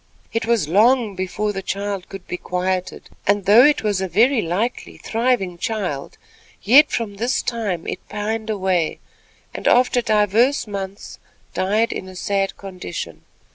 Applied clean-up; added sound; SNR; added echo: none; none; none; none.